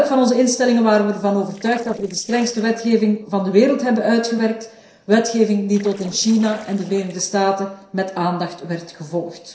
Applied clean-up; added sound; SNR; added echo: neural separator model SepFormer DNS4.